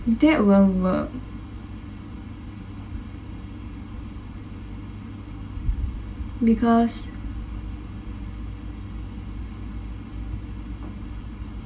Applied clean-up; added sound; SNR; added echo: none; none; none; reverberation time 0.2 s.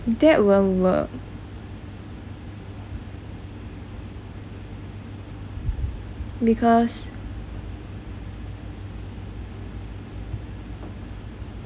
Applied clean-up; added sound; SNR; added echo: none; none; none; none.